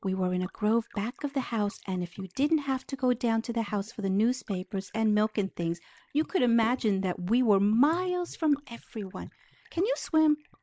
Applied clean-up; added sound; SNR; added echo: neural mask model Resemble Enhance denoiser.